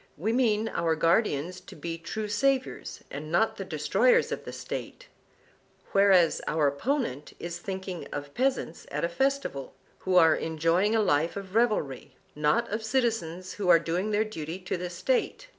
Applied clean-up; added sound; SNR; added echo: none; none; none; none.